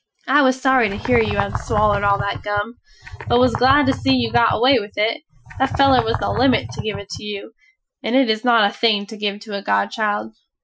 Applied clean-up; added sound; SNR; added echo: classical method Wiener filter.